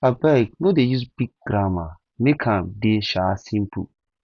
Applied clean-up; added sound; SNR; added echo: none; none; none; none.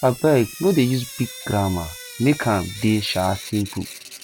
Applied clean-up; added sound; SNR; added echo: none; Drip / Sink (filling or washing); 15 dB; none.